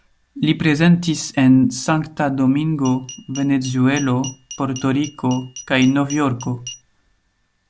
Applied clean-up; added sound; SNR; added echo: none; Glass; 18 dB; none.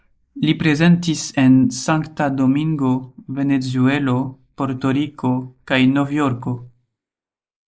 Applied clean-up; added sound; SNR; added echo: neural mask model Resemble Enhance denoiser.